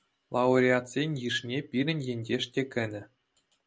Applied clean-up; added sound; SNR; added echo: none; none; none; none.